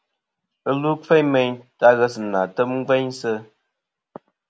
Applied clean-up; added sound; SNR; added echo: none; none; none; none.